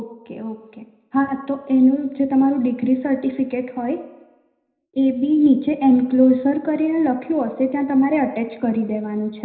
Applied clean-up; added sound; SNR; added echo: none; none; none; reverberation time 0.9 s.